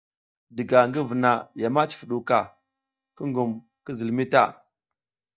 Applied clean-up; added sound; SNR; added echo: neural mask model DeepFilterNet 3.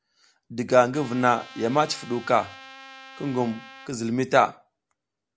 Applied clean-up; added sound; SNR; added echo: none; Trumpet; 19 dB; none.